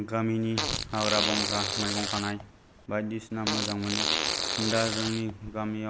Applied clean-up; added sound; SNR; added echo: none; Fart; 0 dB; none.